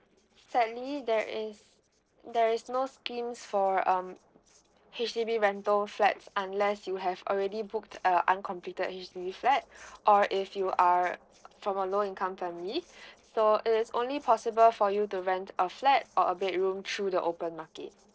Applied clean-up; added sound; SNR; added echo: neural separator model SepFormer DNS4.